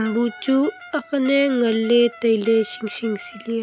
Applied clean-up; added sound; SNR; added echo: none; Brass instrument; 20 dB; none.